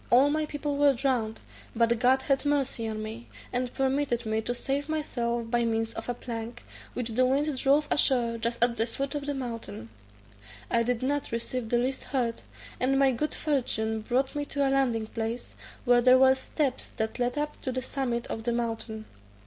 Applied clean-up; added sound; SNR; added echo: none; none; none; none.